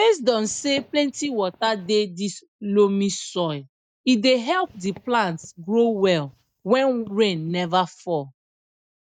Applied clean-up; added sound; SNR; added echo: neural mask model DeepFilterNet 3.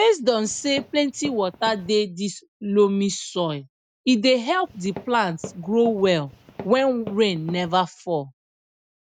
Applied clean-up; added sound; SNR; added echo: none; Walk, footsteps; 17 dB; none.